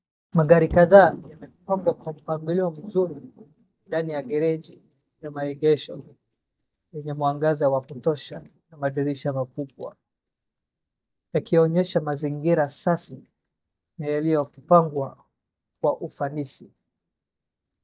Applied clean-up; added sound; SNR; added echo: neural mask model DeepFilterNet 3.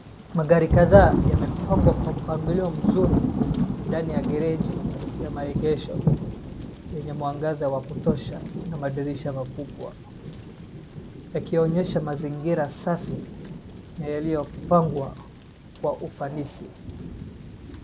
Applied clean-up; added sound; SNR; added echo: none; Thunder / Rain; 1 dB; none.